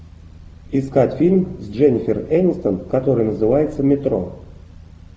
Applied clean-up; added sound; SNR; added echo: none; none; none; none.